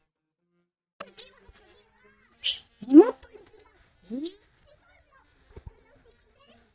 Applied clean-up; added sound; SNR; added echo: neural mask model DeepFilterNet 3.